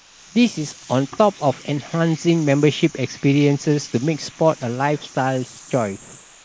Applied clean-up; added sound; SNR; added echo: neural mask model Resemble Enhance denoiser.